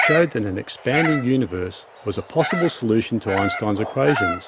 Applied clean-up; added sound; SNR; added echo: none; Bird vocalization, bird call, bird song; 6 dB; none.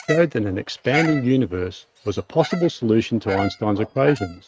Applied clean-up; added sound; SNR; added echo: neural mask model RNNoise.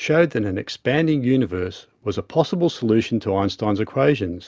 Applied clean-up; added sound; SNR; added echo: none; none; none; none.